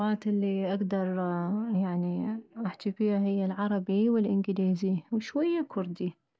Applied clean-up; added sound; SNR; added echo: none; none; none; none.